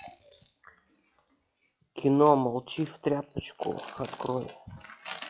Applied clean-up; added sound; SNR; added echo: classical method log-MMSE.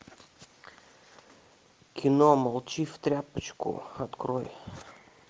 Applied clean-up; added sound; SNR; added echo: none; none; none; none.